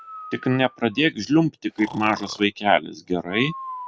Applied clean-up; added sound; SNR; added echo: none; Breathing; 17 dB; none.